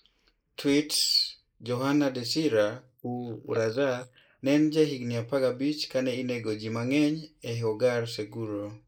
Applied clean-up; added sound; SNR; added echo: neural mask model Resemble Enhance denoiser.